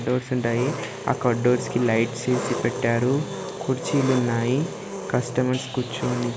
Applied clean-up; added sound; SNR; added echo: none; Engine; 9 dB; none.